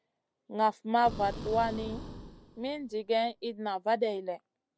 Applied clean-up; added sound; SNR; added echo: none; Boom; 11 dB; none.